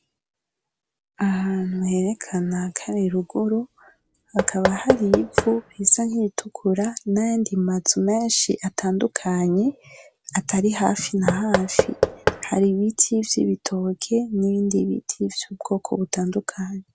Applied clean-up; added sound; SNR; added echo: none; Knock / Wood; 2 dB; none.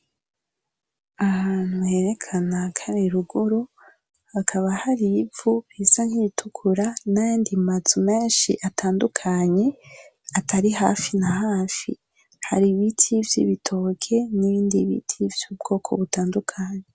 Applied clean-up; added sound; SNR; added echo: none; none; none; none.